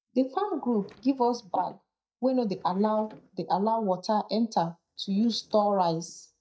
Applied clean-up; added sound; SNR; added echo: neural mask model DeepFilterNet 3.